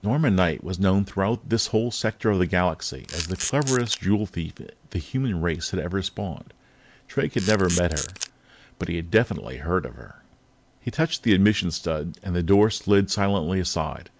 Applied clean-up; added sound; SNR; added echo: none; Camera; 8 dB; none.